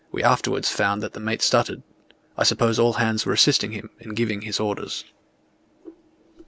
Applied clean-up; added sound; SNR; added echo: none; none; none; none.